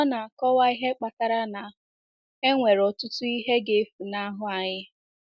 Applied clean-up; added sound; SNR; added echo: none; none; none; none.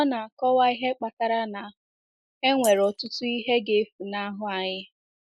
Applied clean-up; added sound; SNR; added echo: neural mask model Resemble Enhance denoiser.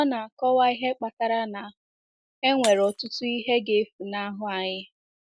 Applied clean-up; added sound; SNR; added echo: none; Shatter; 17 dB; none.